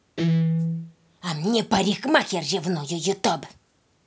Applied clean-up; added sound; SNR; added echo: none; Guitar; 1 dB; none.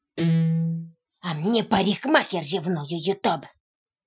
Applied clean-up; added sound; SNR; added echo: classical method Wiener filter.